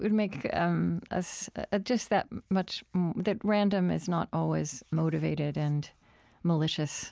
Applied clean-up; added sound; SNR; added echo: none; none; none; none.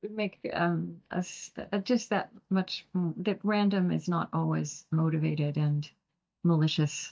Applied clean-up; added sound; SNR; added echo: neural mask model DeepFilterNet 3.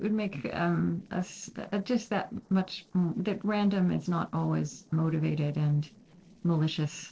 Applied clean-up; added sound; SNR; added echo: neural separator model SepFormer DNS4.